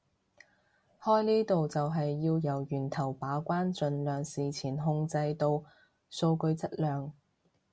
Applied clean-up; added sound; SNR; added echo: none; none; none; none.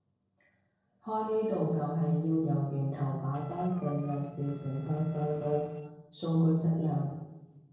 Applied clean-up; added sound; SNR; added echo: neural separator model SepFormer DNS4.